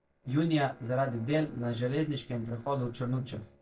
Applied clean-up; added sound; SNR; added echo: neural separator model SepFormer DNS4.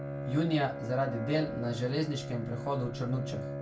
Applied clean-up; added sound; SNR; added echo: none; Bowed string instrument; 6 dB; reverberation time 0.2 s.